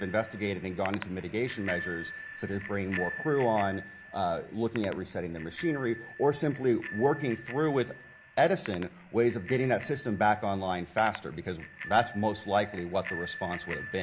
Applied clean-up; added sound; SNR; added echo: none; Bicycle bell; 13 dB; none.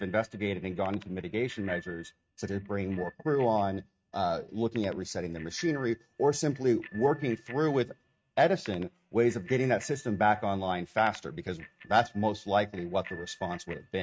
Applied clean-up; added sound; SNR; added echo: neural mask model RNNoise.